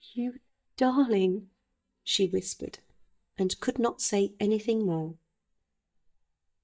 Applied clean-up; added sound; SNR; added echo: neural mask model DeepFilterNet 3.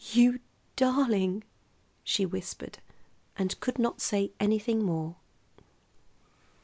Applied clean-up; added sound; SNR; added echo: none; none; none; none.